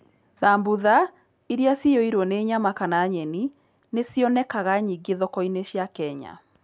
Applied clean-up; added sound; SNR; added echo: none; none; none; none.